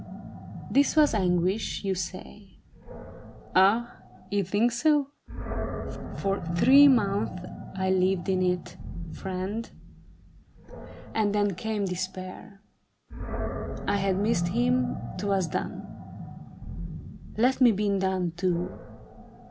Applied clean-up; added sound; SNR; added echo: none; Animal; 8 dB; none.